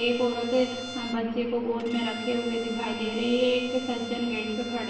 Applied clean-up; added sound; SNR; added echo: none; Bowed string instrument; 12 dB; reverberation time 1.1 s.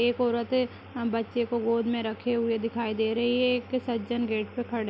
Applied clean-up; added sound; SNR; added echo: none; none; none; none.